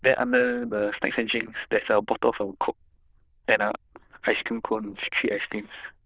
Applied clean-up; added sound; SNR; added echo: neural diffusion model UNIVERSE++.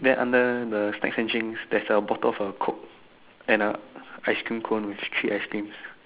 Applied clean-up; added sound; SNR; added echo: none; none; none; none.